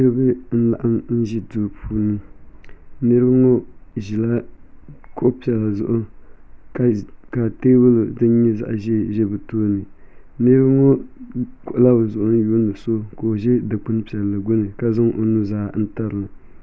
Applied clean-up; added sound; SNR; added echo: none; none; none; none.